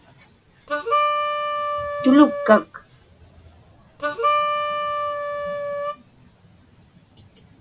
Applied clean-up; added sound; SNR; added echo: none; Harmonica; -1 dB; none.